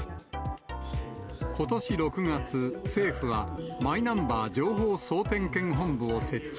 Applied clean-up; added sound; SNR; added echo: none; none; none; none.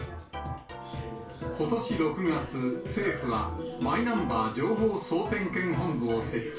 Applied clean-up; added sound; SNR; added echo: none; none; none; reverberation time 0.3 s.